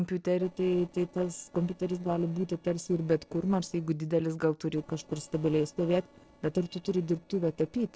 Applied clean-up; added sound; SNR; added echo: neural separator model SepFormer DNS4.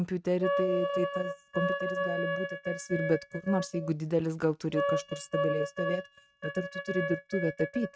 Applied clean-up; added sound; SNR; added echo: neural mask model RNNoise.